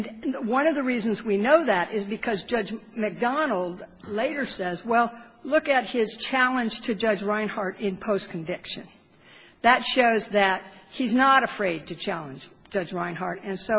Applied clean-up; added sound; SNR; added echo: none; none; none; none.